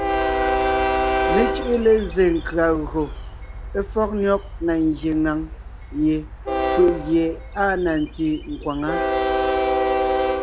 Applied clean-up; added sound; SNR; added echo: none; Train; 1 dB; none.